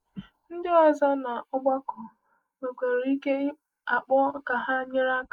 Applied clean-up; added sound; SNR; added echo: neural mask model Resemble Enhance denoiser.